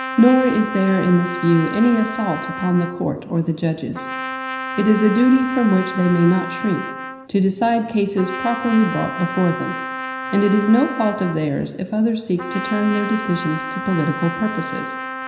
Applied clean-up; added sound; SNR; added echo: none; Trumpet; 9 dB; reverberation time 0.9 s.